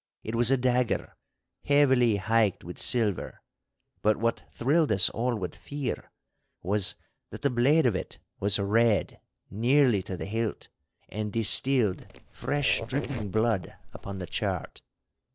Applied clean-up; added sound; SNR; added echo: neural separator model SepFormer DNS4.